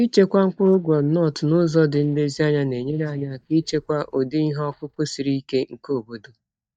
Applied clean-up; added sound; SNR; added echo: neural mask model DeepFilterNet 3.